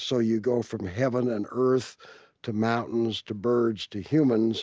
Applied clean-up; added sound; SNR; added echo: none; none; none; none.